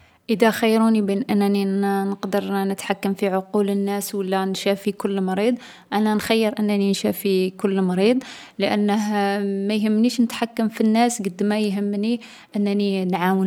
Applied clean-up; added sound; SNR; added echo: none; none; none; none.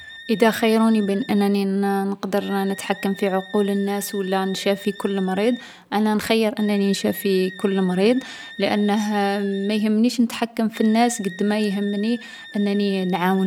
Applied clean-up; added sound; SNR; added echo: none; Wind instrument, woodwind instrument; 20 dB; none.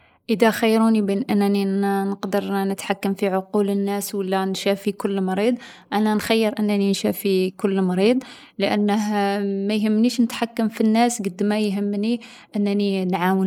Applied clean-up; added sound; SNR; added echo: neural mask model Resemble Enhance denoiser.